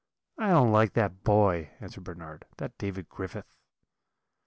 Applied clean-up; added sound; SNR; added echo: none; none; none; none.